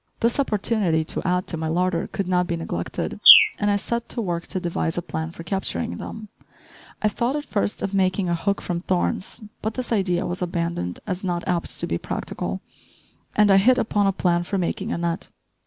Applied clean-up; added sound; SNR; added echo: neural mask model Resemble Enhance denoiser.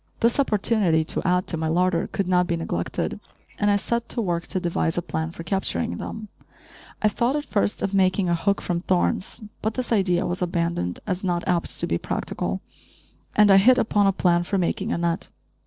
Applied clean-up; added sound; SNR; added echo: neural separator model SepFormer DNS4.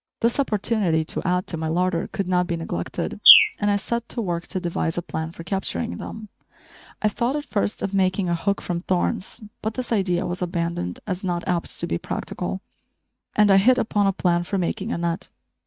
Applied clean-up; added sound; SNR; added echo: neural mask model RNNoise.